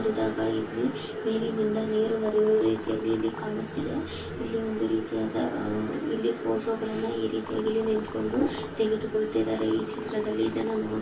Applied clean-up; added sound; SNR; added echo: none; Liquid; 18 dB; reverberation time 0.1 s.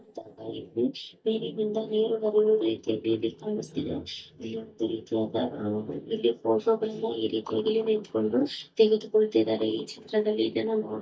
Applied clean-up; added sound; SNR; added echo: neural mask model DeepFilterNet 3.